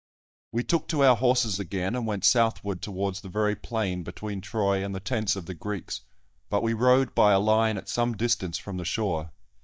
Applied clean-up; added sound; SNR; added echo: neural mask model DeepFilterNet 3.